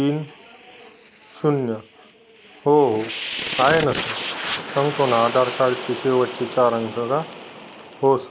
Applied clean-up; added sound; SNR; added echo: none; Fire; 10 dB; none.